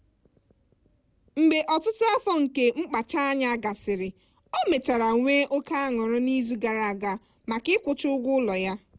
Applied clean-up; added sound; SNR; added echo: none; none; none; none.